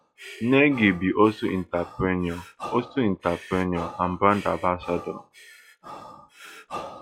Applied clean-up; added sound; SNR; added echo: classical method log-MMSE.